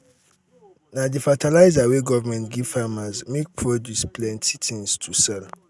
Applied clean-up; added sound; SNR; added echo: none; none; none; none.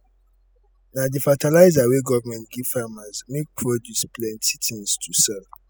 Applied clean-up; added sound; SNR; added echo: classical method spectral subtraction.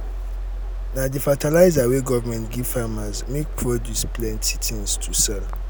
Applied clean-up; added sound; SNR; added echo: none; Mechanisms; 5 dB; none.